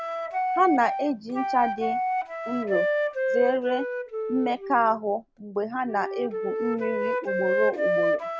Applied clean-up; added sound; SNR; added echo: none; Wind instrument, woodwind instrument; 0 dB; none.